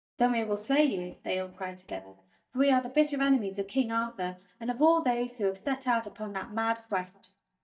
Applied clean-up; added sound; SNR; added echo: neural mask model DeepFilterNet 3.